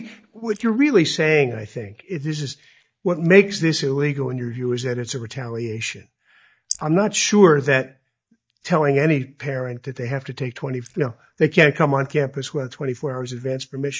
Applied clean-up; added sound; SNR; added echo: neural mask model DeepFilterNet 3.